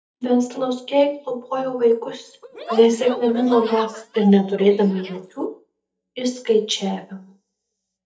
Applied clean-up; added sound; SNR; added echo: neural mask model DeepFilterNet 3.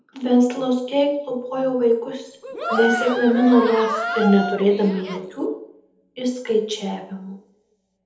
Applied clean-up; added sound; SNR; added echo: none; Cheering; 6 dB; reverberation time 0.7 s.